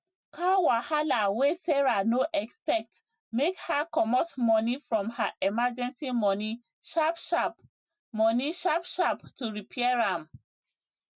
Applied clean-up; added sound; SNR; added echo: none; none; none; none.